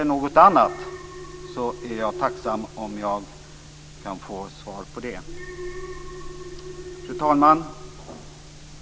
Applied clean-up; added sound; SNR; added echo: none; Alarm + Bird; 14 dB; none.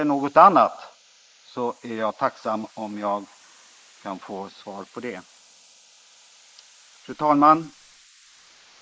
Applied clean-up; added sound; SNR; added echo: neural mask model Resemble Enhance denoiser.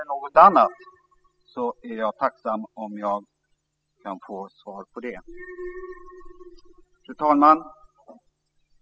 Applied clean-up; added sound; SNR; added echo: classical method spectral subtraction.